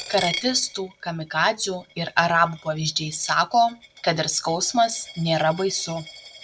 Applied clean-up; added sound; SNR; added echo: none; Coin (dropping); 16 dB; none.